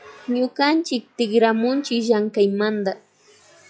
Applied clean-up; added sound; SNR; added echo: classical method log-MMSE.